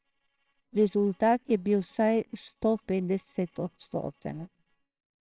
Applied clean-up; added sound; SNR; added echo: neural separator model SepFormer WHAMR!.